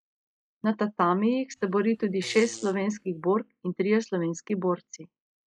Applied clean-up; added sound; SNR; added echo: classical method log-MMSE.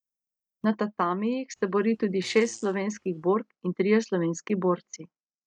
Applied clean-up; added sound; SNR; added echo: neural mask model DeepFilterNet 3.